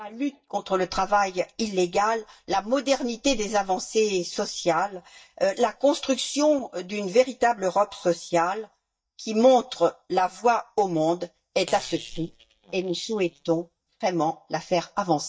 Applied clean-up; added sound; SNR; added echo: neural mask model DeepFilterNet 3.